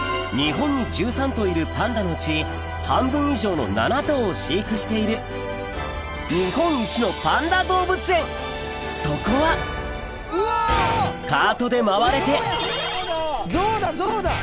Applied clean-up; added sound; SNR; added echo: none; none; none; none.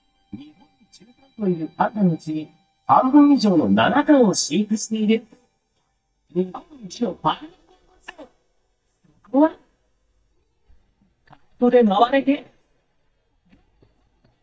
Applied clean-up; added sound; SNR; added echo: neural mask model DeepFilterNet 3.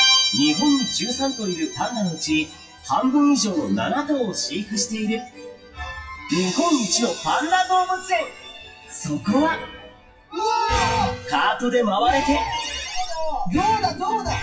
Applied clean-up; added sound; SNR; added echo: classical method WPE with log-MMSE.